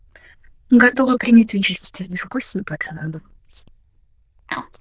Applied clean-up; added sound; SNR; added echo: neural diffusion model UNIVERSE++.